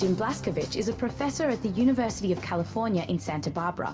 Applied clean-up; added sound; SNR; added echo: none; none; none; reverberation time 1.4 s.